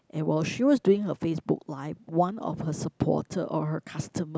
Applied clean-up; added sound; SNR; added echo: none; none; none; none.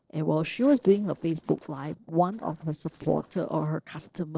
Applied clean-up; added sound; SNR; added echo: neural separator model SepFormer DNS4.